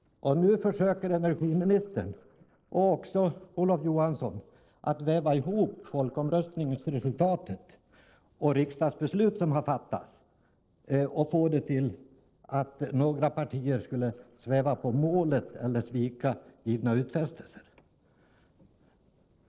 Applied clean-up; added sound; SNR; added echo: neural separator model SepFormer DNS4.